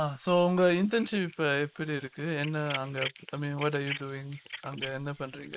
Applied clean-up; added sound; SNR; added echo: neural mask model Resemble Enhance denoiser.